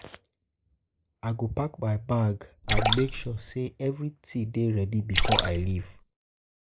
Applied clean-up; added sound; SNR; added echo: neural mask model Resemble Enhance denoiser.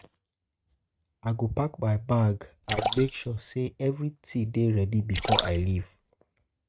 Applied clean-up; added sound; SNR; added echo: neural mask model RNNoise.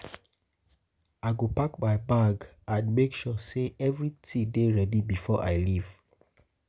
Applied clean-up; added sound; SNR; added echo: none; none; none; none.